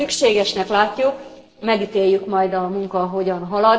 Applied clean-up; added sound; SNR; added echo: neural separator model SepFormer DNS4.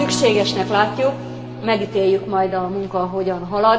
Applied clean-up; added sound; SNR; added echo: none; Acoustic guitar; 10 dB; reverberation time 2.0 s.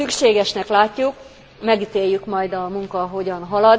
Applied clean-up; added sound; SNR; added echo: none; none; none; none.